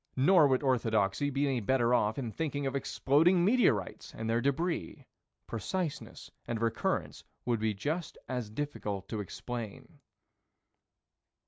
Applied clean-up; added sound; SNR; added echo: none; none; none; none.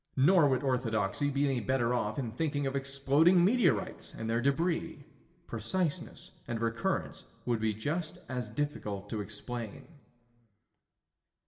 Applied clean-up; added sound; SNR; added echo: none; none; none; reverberation time 1.0 s.